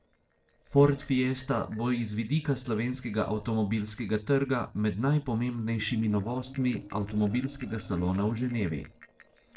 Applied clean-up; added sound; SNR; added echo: neural separator model SepFormer DNS4.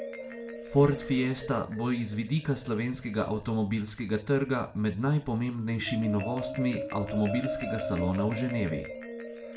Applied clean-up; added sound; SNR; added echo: none; Marimba, xylophone; 10 dB; reverberation time 0.4 s.